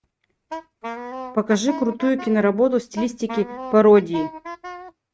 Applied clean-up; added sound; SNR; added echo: neural mask model RNNoise.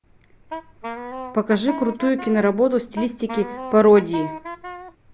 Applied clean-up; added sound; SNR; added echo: none; Wind instrument, woodwind instrument; 12 dB; none.